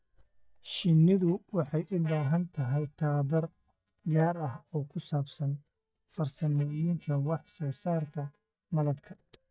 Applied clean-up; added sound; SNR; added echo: neural mask model DeepFilterNet 3.